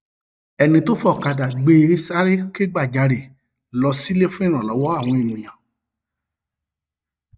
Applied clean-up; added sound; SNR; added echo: neural mask model DeepFilterNet 3.